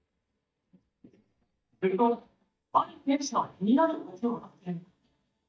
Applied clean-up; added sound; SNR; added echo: neural mask model DeepFilterNet 3.